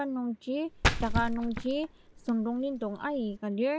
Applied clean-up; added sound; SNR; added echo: none; Splash, splatter; 2 dB; none.